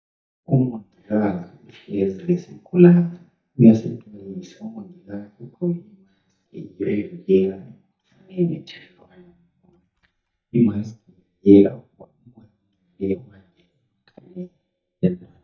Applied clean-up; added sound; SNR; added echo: neural mask model DeepFilterNet 3.